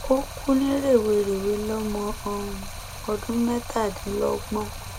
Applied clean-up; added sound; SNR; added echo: none; Stream; 11 dB; none.